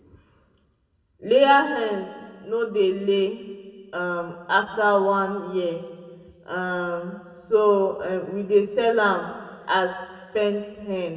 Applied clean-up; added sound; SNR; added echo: none; none; none; reverberation time 1.4 s.